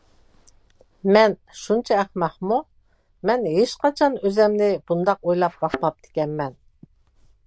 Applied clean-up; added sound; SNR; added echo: neural diffusion model UNIVERSE++.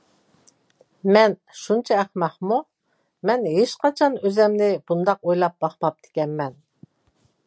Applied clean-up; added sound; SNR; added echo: none; none; none; none.